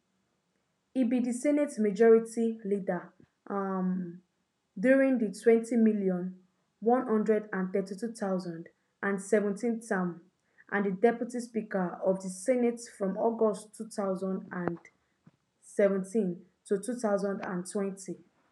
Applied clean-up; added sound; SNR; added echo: none; none; none; none.